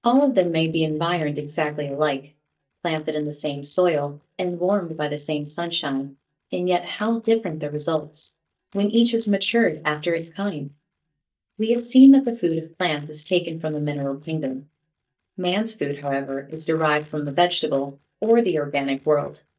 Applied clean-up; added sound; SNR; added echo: neural mask model DeepFilterNet 3.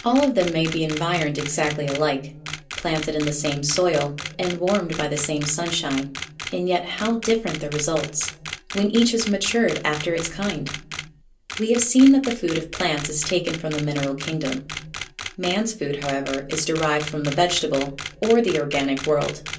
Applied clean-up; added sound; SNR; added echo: none; Camera; 12 dB; reverberation time 0.3 s.